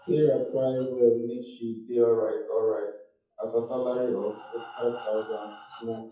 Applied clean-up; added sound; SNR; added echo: classical method WPE with log-MMSE.